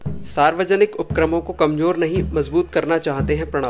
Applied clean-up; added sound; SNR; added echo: none; Crowd; 11 dB; none.